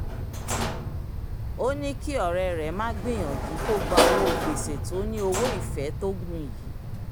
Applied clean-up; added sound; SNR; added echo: none; Wind + Sliding door / Slam; -2 dB; none.